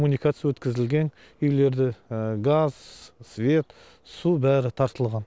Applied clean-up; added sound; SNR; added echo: none; none; none; none.